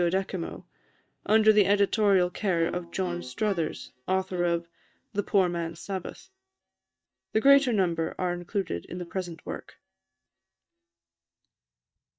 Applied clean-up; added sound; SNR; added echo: neural mask model DeepFilterNet 3.